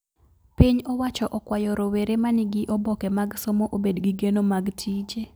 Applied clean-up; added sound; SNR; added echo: none; none; none; none.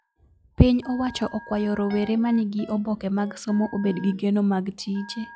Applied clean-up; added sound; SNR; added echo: classical method log-MMSE.